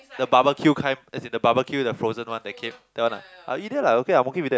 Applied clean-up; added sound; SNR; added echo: none; none; none; none.